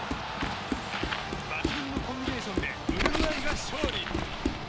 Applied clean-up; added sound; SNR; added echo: none; Bird + Run; -2 dB; none.